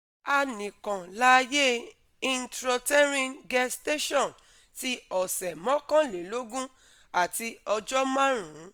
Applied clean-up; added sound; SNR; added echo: none; none; none; none.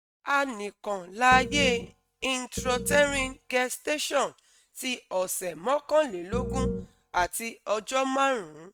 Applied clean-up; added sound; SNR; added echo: neural mask model RNNoise.